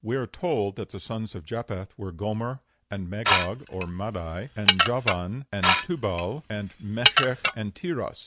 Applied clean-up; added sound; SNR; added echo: none; Dishes, pots, and pans / Glass; -3 dB; none.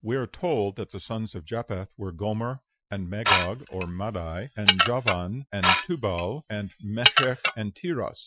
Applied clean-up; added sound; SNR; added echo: classical method Wiener filter.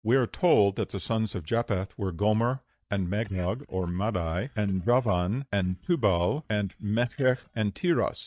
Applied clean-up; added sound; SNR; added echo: neural mask model DeepFilterNet 3.